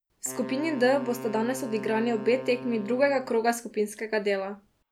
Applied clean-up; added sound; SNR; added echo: none; Wind instrument, woodwind instrument; 14 dB; none.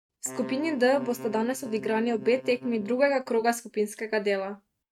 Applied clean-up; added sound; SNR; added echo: neural mask model RNNoise.